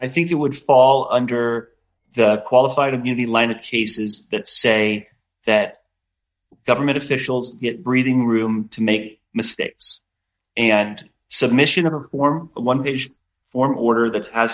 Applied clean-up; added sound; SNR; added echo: neural mask model DeepFilterNet 3.